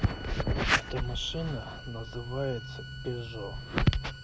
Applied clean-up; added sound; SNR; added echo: none; Bowed string instrument; 17 dB; none.